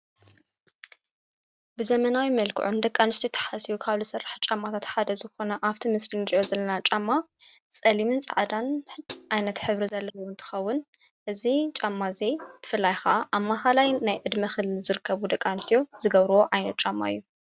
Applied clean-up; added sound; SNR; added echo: none; Hi-hat; 20 dB; none.